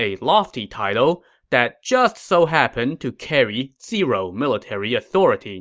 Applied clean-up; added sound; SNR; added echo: none; none; none; none.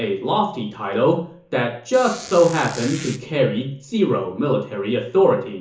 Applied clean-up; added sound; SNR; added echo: none; Squeak; 15 dB; reverberation time 0.7 s.